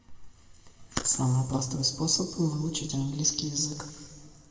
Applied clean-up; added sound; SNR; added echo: none; none; none; reverberation time 1.6 s.